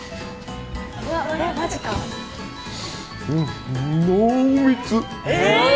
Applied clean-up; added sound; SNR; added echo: none; none; none; none.